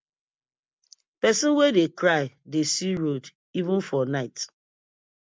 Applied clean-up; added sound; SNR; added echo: none; none; none; none.